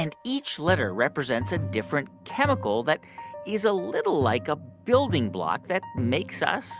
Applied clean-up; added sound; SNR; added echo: none; none; none; none.